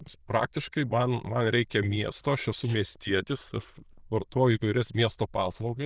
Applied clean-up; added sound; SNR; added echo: neural diffusion model UNIVERSE++.